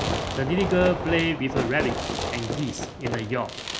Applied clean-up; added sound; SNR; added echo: none; Fireworks; 3 dB; none.